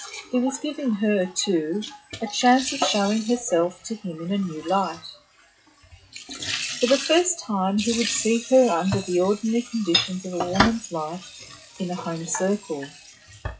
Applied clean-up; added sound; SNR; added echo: classical method WPE with log-MMSE.